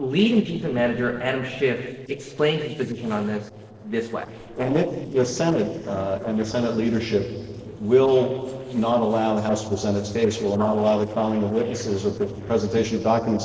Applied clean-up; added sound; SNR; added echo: neural separator model SepFormer DNS4.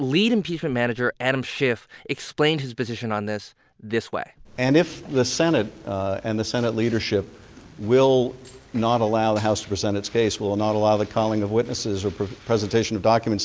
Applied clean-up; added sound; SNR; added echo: none; none; none; none.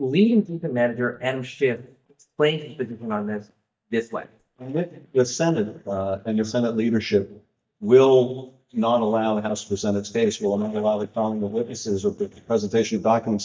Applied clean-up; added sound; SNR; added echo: neural mask model DeepFilterNet 3.